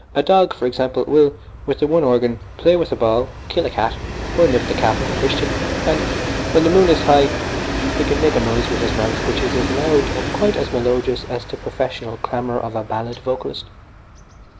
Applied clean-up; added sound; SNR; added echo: none; Train; 5 dB; none.